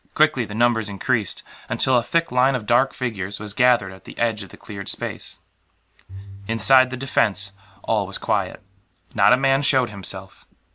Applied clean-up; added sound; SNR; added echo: none; Bowed string instrument; 18 dB; none.